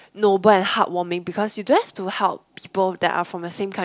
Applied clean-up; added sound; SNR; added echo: none; none; none; none.